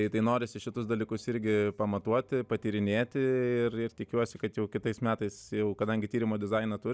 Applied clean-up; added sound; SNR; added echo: none; none; none; none.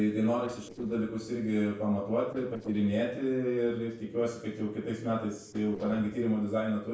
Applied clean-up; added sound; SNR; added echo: neural separator model SepFormer DNS4.